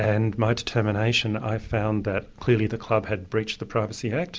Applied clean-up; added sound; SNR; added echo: none; none; none; none.